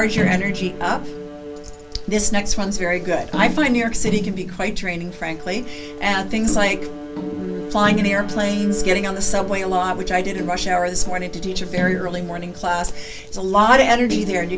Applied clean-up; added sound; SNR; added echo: none; Bowed string instrument; 14 dB; none.